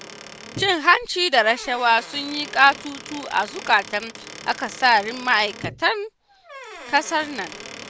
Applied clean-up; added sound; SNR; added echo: none; Squeak / Wood; 16 dB; none.